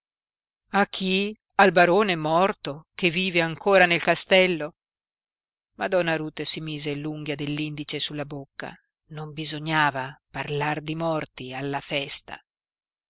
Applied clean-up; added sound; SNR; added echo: none; none; none; none.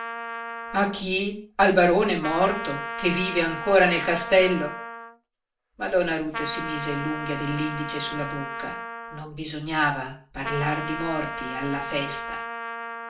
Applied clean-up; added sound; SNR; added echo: none; Trumpet; 8 dB; reverberation time 0.4 s.